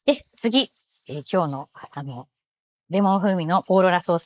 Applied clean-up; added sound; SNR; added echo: neural mask model Resemble Enhance denoiser.